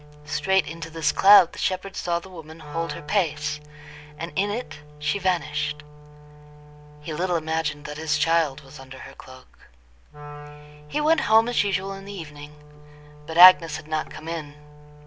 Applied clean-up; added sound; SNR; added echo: none; Wind instrument, woodwind instrument; 18 dB; none.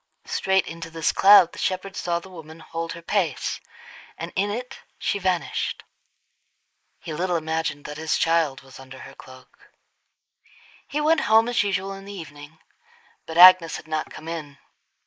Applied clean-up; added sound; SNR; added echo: neural mask model Resemble Enhance denoiser.